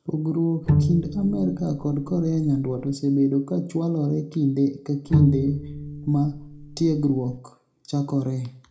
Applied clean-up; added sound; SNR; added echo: none; Bowed string instrument; 3 dB; reverberation time 0.3 s.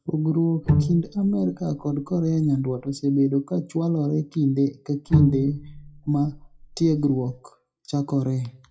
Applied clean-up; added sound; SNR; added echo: classical method WPE with log-MMSE.